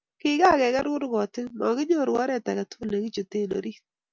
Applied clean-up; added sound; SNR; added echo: none; none; none; none.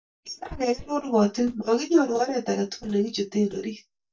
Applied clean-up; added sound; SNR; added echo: neural mask model DeepFilterNet 3.